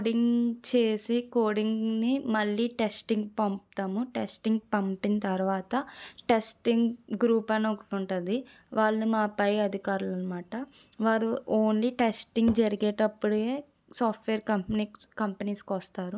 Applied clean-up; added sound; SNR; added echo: none; none; none; none.